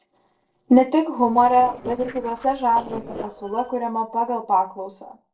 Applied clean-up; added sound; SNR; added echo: neural separator model SepFormer DNS4.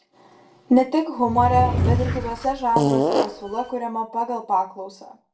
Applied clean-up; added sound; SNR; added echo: none; Fart / Drawer open or close; -1 dB; reverberation time 0.3 s.